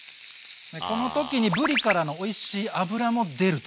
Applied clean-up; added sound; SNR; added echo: none; Finger snapping; 14 dB; none.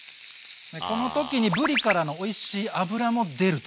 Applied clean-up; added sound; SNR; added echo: none; none; none; none.